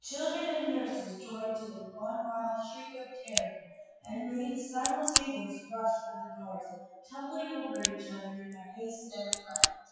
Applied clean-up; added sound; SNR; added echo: classical method WPE with log-MMSE.